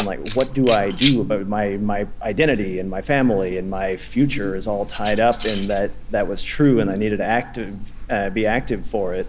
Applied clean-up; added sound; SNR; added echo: none; Keys jangling; 8 dB; none.